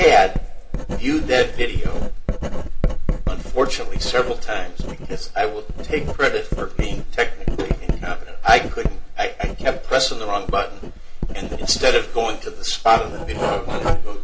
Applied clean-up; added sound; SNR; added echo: none; Writing; -1 dB; reverberation time 0.5 s.